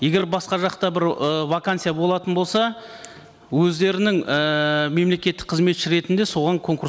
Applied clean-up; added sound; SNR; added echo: none; none; none; none.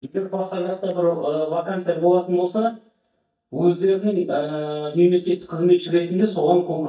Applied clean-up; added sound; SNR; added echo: neural mask model DeepFilterNet 3.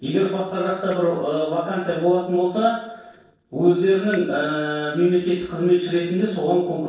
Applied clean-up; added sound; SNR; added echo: neural separator model SepFormer DNS4.